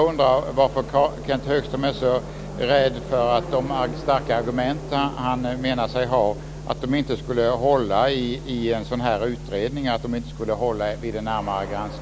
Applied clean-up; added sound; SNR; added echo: none; Subway, metro, underground; 16 dB; none.